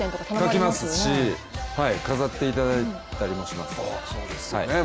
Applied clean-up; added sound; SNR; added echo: none; none; none; none.